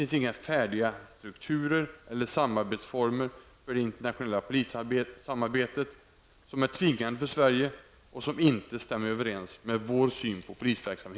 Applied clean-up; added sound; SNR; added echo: none; none; none; none.